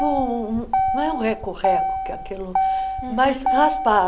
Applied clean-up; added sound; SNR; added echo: none; Motor vehicle (road); 1 dB; none.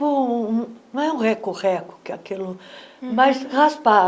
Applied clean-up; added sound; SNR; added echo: none; none; none; none.